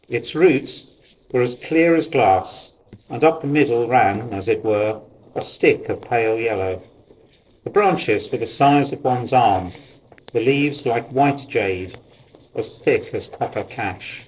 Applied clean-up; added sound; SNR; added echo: neural separator model SepFormer DNS4.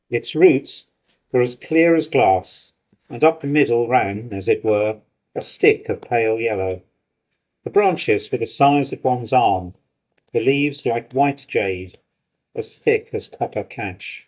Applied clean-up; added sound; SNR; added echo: neural mask model DeepFilterNet 3.